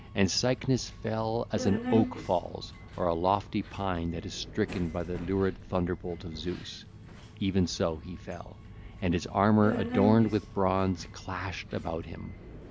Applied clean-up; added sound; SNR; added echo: none; Subway, metro, underground; 11 dB; none.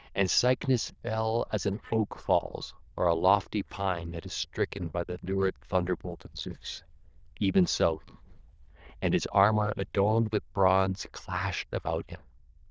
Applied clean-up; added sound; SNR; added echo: neural diffusion model UNIVERSE++.